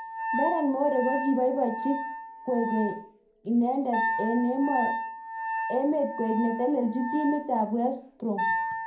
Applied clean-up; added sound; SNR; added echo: none; Wind instrument, woodwind instrument; 5 dB; reverberation time 0.4 s.